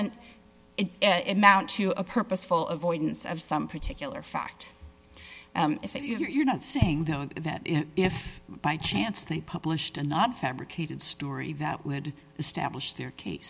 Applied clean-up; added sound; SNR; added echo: none; none; none; none.